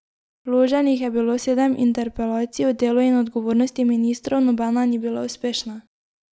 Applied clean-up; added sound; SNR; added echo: none; none; none; none.